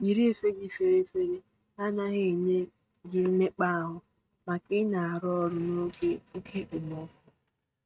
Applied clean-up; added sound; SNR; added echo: neural mask model RNNoise.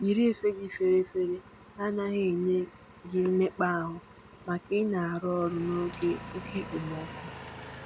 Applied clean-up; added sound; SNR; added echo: none; Engine; 16 dB; none.